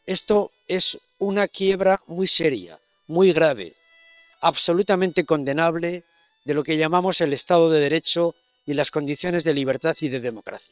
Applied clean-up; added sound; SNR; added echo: neural separator model SepFormer WHAM!.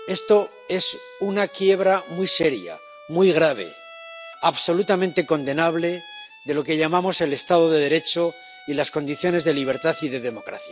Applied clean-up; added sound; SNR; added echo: none; Bowed string instrument; 20 dB; none.